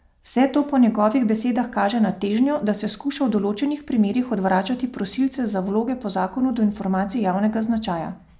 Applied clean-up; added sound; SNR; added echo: none; none; none; none.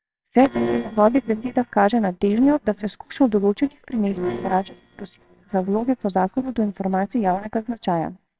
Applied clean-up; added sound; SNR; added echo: neural separator model SepFormer WHAMR!.